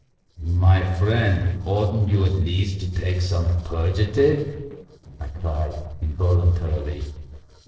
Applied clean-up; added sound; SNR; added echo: neural separator model SepFormer DNS4.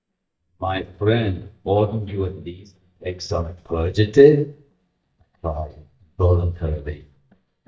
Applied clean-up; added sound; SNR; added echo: neural mask model DeepFilterNet 3.